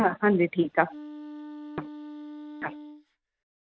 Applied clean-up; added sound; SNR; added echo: none; Wind instrument, woodwind instrument; 13 dB; none.